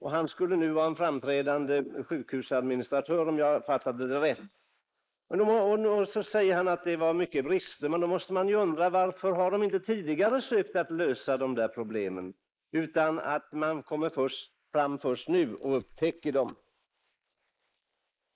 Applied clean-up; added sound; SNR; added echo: neural mask model Resemble Enhance denoiser.